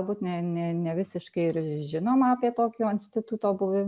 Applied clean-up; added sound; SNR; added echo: none; none; none; none.